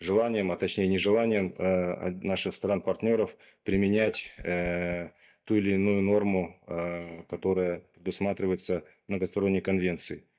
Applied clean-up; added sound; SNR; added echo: neural mask model DeepFilterNet 3.